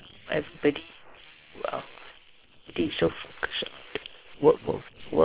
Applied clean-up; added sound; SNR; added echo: neural separator model SepFormer WHAM!.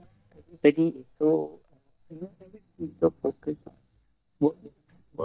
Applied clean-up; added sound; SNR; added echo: neural mask model DeepFilterNet 3.